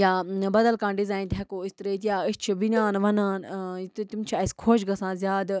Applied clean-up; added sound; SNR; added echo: none; Cowbell; 12 dB; none.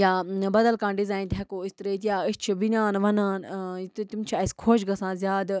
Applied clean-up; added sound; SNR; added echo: none; none; none; none.